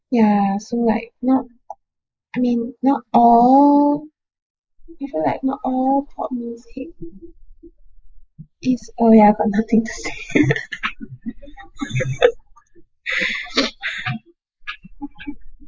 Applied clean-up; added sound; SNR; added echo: neural mask model Resemble Enhance denoiser.